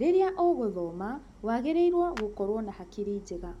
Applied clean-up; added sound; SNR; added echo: none; Idling + Clapping; 20 dB; none.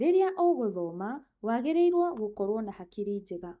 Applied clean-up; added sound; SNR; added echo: neural mask model DeepFilterNet 3.